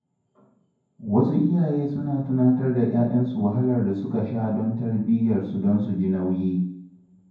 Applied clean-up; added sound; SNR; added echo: none; none; none; reverberation time 0.9 s.